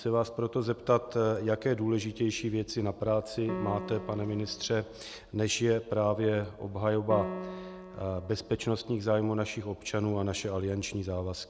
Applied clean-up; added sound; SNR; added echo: none; Piano; 13 dB; none.